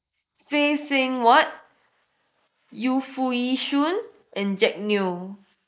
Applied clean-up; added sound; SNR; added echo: neural mask model Resemble Enhance denoiser.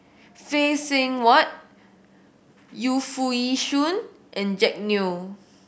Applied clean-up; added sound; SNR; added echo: none; none; none; none.